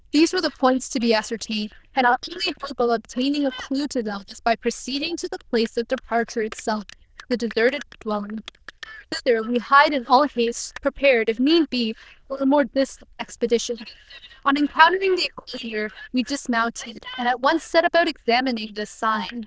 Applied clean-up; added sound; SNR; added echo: neural diffusion model UNIVERSE++.